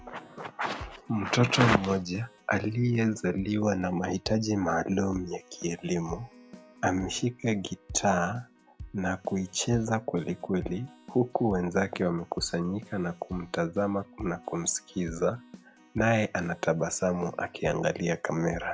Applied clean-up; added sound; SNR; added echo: none; Keyboard (musical); 19 dB; none.